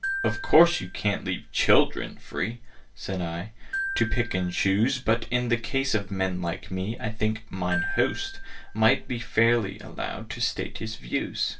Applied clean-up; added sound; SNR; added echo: none; Glockenspiel; 13 dB; reverberation time 0.2 s.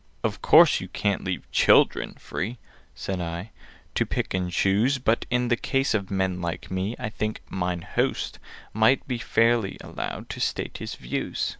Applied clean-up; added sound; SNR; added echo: none; none; none; none.